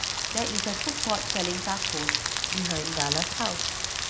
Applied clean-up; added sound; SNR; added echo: none; Rain; -4 dB; none.